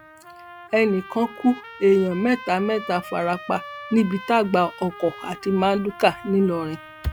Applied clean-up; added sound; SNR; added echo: none; Trumpet; 17 dB; none.